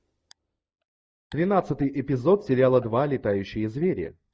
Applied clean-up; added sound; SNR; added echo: neural mask model DeepFilterNet 3.